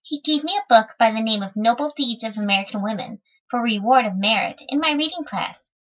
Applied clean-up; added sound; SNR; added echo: neural mask model Resemble Enhance denoiser.